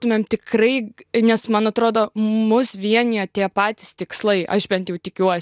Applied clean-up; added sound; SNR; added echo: none; none; none; none.